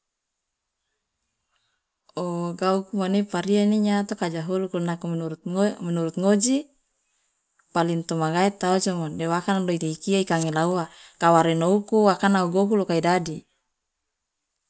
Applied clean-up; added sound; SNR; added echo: none; none; none; none.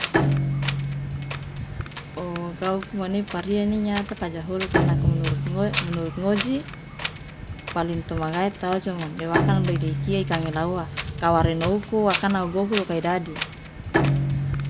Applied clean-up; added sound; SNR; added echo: none; Wind + Bowed string instrument; 0 dB; none.